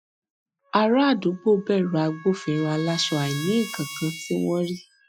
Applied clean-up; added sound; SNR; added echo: classical method Wiener filter.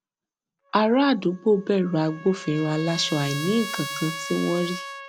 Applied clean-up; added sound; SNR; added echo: none; Trumpet; 12 dB; none.